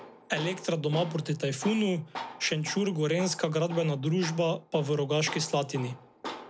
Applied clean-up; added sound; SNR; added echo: none; Tools; 14 dB; none.